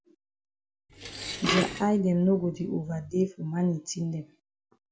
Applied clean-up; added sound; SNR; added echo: none; Dishes, pots, and pans; 6 dB; none.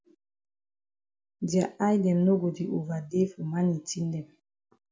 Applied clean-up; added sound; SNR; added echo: none; none; none; none.